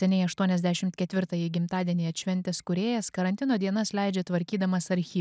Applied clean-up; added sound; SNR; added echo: none; none; none; none.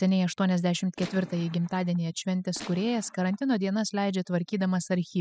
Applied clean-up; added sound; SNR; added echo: classical method spectral subtraction.